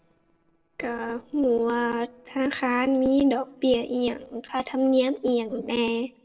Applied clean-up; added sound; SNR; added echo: neural separator model SepFormer DNS4.